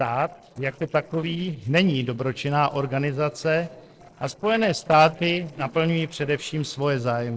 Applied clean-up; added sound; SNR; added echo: neural separator model SepFormer DNS4.